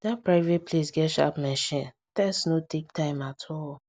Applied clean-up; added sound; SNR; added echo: none; none; none; none.